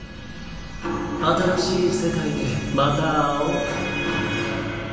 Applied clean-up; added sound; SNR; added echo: none; none; none; reverberation time 1.3 s.